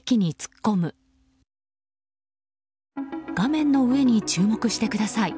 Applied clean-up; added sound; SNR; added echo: none; none; none; none.